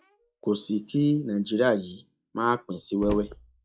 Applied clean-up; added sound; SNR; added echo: classical method log-MMSE.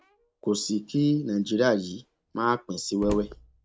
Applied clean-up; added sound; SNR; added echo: none; Slam; 17 dB; none.